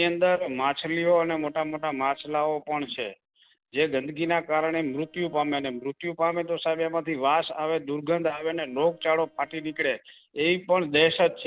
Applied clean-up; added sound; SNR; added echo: neural separator model SepFormer DNS4.